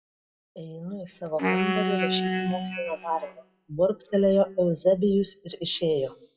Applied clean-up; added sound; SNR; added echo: classical method WPE with log-MMSE.